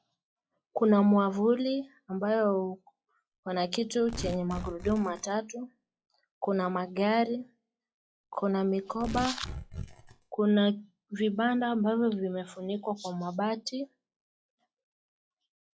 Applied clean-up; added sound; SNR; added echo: classical method log-MMSE.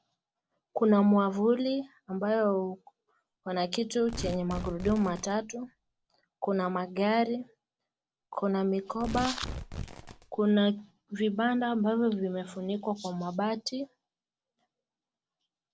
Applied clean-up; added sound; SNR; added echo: none; Tearing; 12 dB; none.